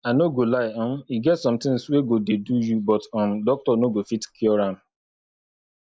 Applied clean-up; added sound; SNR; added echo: neural mask model Resemble Enhance denoiser.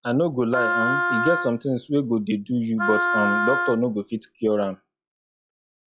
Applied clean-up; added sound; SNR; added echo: classical method log-MMSE.